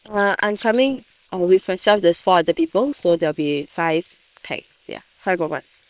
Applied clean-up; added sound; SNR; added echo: neural separator model SepFormer WHAM!.